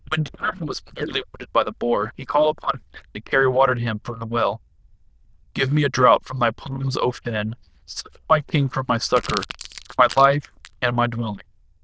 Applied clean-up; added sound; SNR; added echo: neural diffusion model UNIVERSE++.